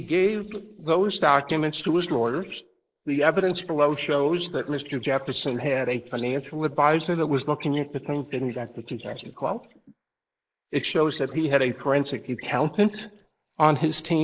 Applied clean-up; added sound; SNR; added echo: neural mask model Resemble Enhance denoiser.